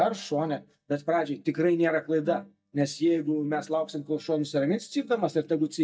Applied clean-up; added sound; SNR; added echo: neural mask model DeepFilterNet 3.